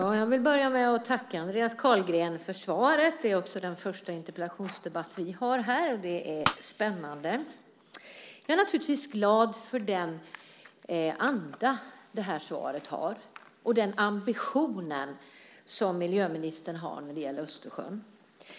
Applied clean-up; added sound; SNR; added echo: none; Shatter; 0 dB; none.